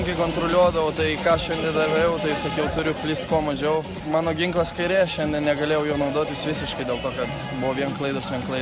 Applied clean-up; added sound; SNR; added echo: none; none; none; none.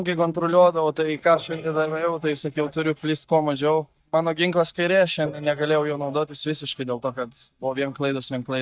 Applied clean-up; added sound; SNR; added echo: neural mask model DeepFilterNet 3.